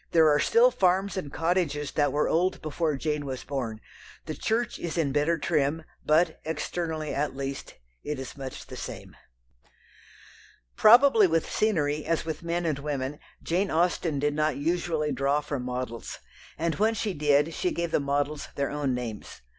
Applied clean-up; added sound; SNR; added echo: none; none; none; none.